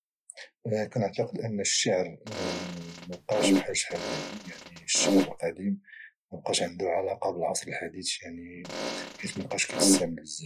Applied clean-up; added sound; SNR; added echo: none; Fart; -2 dB; none.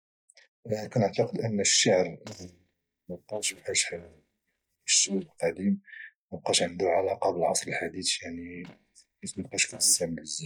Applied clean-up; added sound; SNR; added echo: neural mask model DeepFilterNet 3.